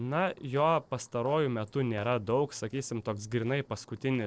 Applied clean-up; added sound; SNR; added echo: neural separator model SepFormer DNS4.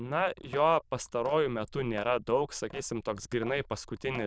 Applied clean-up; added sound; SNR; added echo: neural diffusion model UNIVERSE++.